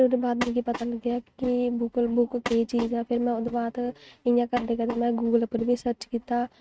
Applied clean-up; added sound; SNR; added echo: neural mask model RNNoise.